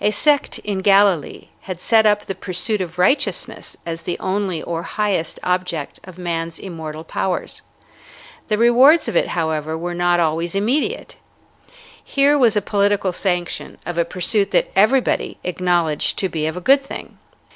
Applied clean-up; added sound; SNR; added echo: none; none; none; none.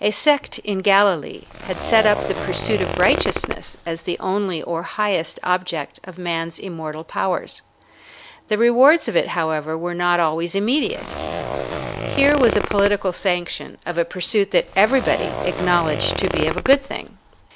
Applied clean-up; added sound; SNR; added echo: none; Zipper (clothing); 6 dB; none.